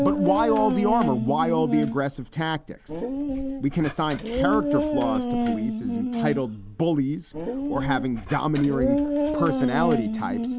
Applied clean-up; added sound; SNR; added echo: none; Dog; 1 dB; none.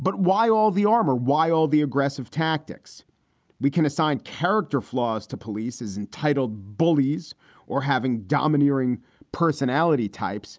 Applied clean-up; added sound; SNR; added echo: none; none; none; none.